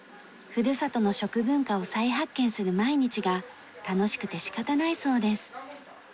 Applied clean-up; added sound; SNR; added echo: none; none; none; none.